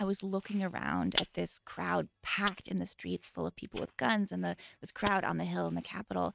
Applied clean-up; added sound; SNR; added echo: neural mask model RNNoise.